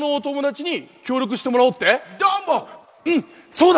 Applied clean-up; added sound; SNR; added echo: none; none; none; none.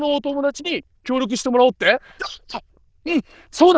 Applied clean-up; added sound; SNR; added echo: neural diffusion model UNIVERSE++.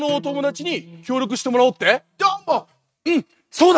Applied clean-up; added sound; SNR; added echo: neural mask model RNNoise.